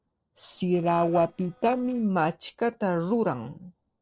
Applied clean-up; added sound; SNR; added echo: neural separator model SepFormer DNS4.